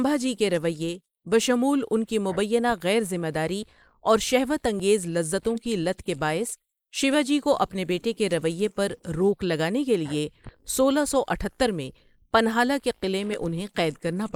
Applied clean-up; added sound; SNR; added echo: neural mask model Resemble Enhance denoiser.